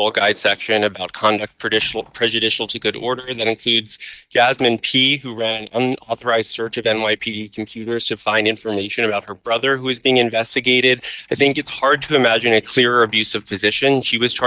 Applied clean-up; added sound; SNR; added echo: neural mask model DeepFilterNet 3.